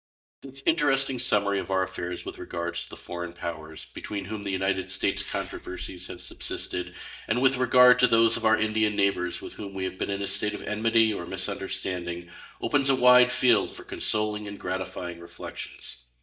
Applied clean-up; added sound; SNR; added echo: neural mask model DeepFilterNet 3.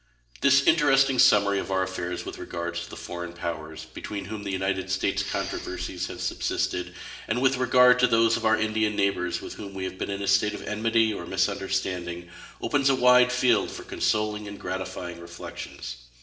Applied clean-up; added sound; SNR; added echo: neural separator model SepFormer DNS4.